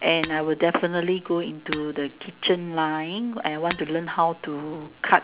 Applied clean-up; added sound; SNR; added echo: none; Shatter; 15 dB; none.